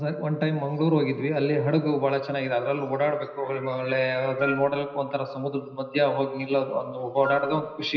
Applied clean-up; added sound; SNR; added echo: none; Wind instrument, woodwind instrument; 9 dB; reverberation time 0.9 s.